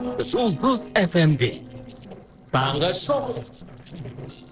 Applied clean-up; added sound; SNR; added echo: neural separator model SepFormer DNS4.